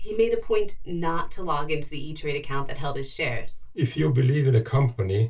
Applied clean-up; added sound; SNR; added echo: none; none; none; reverberation time 0.2 s.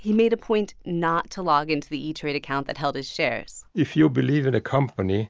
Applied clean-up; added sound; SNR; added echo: none; none; none; none.